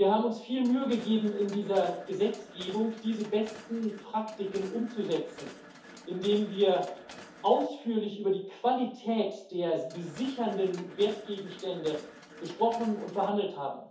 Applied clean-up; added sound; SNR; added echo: none; Mechanisms; 18 dB; reverberation time 0.5 s.